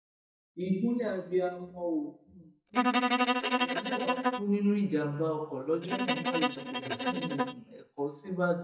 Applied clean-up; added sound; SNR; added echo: neural mask model DeepFilterNet 3.